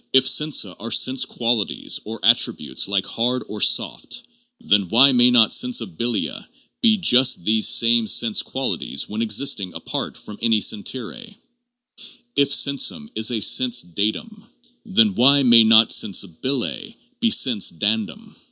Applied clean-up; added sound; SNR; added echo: none; none; none; none.